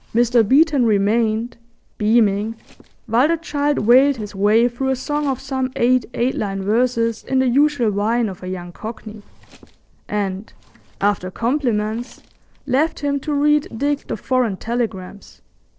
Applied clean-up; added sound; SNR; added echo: neural separator model SepFormer DNS4.